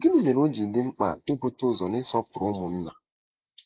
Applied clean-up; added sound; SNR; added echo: neural mask model Resemble Enhance denoiser.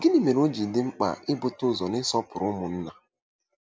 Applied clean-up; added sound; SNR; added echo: none; none; none; none.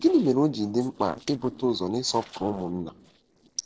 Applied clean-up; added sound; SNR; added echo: neural separator model SepFormer DNS4.